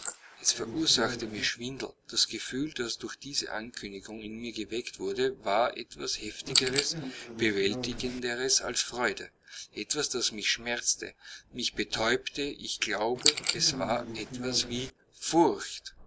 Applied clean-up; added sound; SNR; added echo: neural mask model Resemble Enhance denoiser.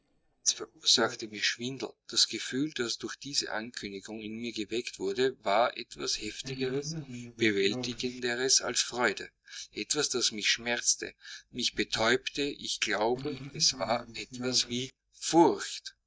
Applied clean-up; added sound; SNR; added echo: neural mask model DeepFilterNet 3.